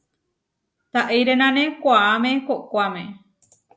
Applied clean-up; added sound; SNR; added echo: none; none; none; none.